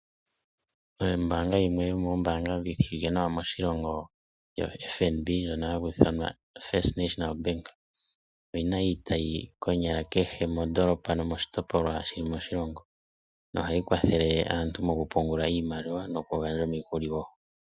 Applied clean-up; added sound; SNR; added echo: none; none; none; none.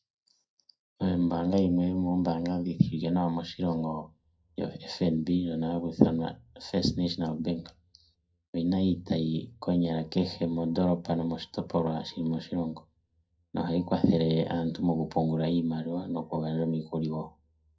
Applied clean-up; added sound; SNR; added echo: none; none; none; reverberation time 0.2 s.